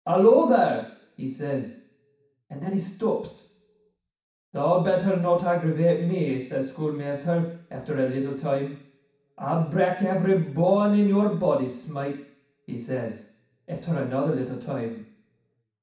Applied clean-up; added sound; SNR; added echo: none; none; none; reverberation time 0.6 s.